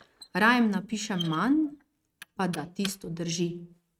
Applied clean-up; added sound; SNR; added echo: neural mask model RNNoise.